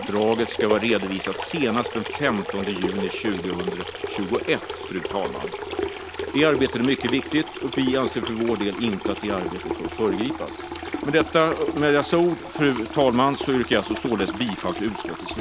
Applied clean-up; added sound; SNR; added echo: none; Sink (filling or washing) / Water tap, faucet; 5 dB; none.